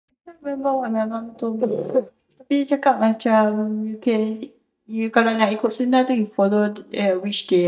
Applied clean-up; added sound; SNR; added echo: neural mask model DeepFilterNet 3.